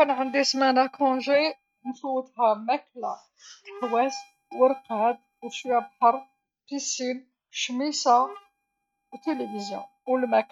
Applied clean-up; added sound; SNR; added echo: neural mask model RNNoise.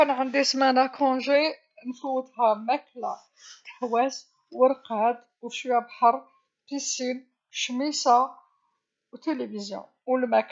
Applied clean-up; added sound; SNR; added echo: none; none; none; none.